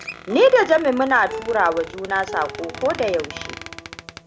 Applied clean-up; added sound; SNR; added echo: none; Squeak + Acoustic guitar; 14 dB; none.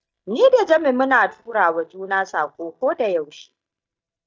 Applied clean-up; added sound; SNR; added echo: neural mask model DeepFilterNet 3.